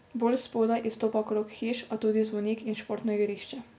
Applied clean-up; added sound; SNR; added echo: none; none; none; none.